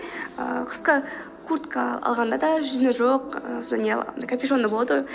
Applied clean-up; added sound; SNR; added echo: none; none; none; none.